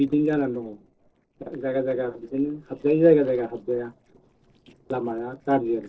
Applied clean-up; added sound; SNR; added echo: neural separator model SepFormer DNS4.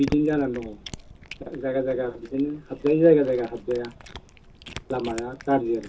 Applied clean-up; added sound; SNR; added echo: none; Cat; 16 dB; reverberation time 0.2 s.